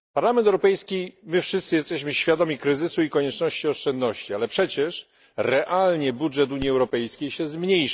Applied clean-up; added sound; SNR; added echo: neural mask model DeepFilterNet 3.